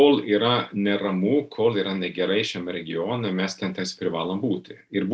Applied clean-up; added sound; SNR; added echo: none; none; none; none.